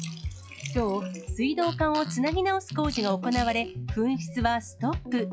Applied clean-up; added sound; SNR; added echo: classical method log-MMSE.